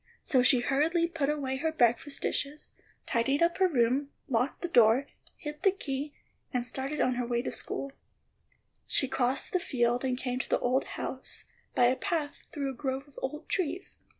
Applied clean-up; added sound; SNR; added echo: none; none; none; none.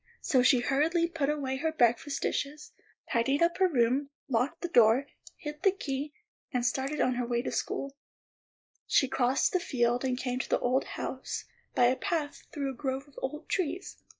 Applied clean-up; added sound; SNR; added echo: neural mask model Resemble Enhance denoiser.